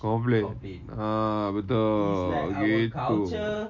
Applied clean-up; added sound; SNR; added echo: none; none; none; none.